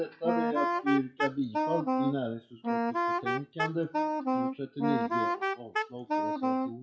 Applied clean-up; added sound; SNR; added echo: classical method WPE with log-MMSE.